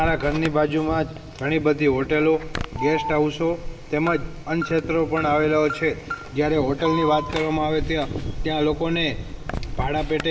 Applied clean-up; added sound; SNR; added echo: none; Alarm; 9 dB; reverberation time 1.8 s.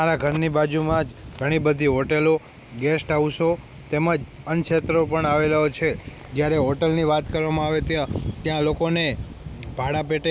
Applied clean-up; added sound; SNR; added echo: none; none; none; none.